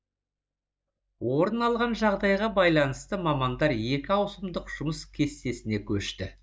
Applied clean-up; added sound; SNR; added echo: neural mask model DeepFilterNet 3.